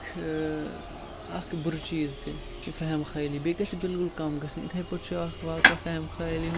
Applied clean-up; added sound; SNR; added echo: none; Tambourine; 10 dB; none.